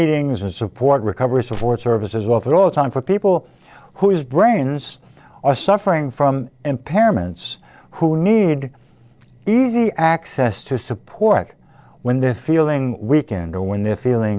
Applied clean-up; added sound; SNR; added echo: neural separator model SepFormer DNS4.